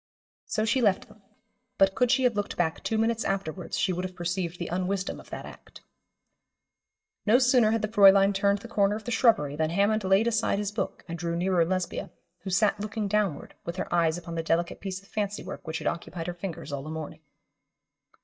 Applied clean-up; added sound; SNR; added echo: neural mask model DeepFilterNet 3.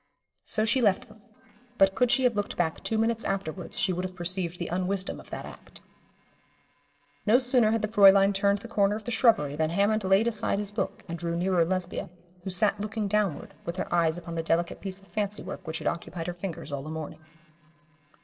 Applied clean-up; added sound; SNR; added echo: neural separator model SepFormer DNS4.